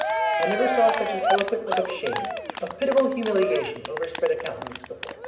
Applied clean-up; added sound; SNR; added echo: none; Cheering; 2 dB; reverberation time 0.9 s.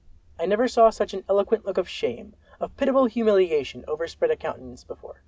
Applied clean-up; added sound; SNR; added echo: none; none; none; none.